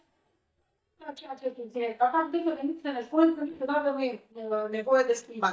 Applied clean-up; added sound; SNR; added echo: neural mask model DeepFilterNet 3.